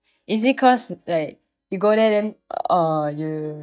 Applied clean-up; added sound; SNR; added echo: neural mask model DeepFilterNet 3.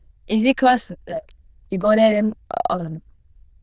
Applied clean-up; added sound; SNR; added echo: neural diffusion model UNIVERSE++.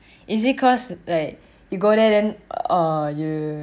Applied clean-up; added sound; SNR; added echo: none; none; none; none.